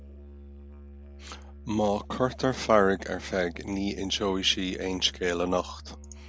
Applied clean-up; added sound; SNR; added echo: none; Musical instrument; 16 dB; none.